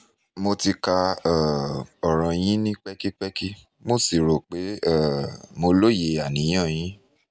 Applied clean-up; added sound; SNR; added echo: none; none; none; none.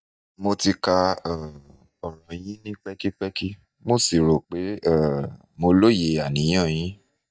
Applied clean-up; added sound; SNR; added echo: neural mask model DeepFilterNet 3.